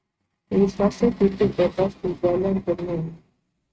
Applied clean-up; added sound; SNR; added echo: neural mask model RNNoise.